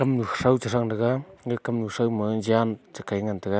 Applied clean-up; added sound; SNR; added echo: none; none; none; none.